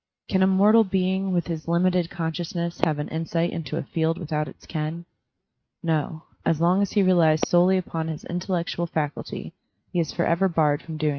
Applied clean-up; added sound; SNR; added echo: neural mask model RNNoise.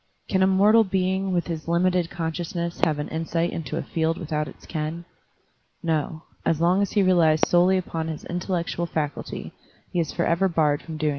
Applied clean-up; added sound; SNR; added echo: none; Fireworks; 16 dB; none.